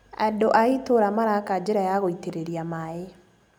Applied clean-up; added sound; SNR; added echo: none; none; none; none.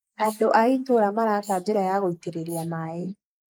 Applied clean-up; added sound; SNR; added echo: neural mask model Resemble Enhance denoiser.